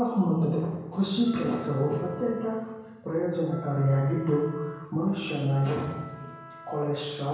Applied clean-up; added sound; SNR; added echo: none; Wind instrument, woodwind instrument; 18 dB; reverberation time 1.0 s.